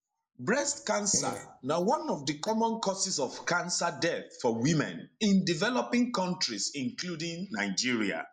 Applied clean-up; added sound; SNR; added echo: neural mask model Resemble Enhance denoiser.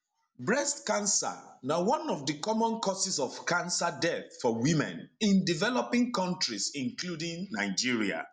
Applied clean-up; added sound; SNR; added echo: none; none; none; none.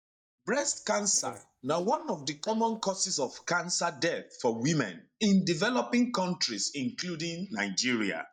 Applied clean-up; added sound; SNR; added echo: neural mask model DeepFilterNet 3.